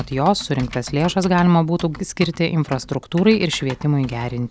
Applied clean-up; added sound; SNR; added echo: none; Typing; 18 dB; none.